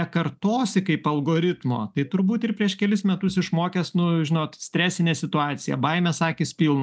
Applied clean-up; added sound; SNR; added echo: none; none; none; none.